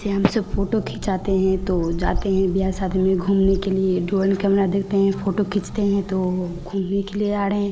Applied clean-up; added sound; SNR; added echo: none; Bird vocalization, bird call, bird song; 10 dB; none.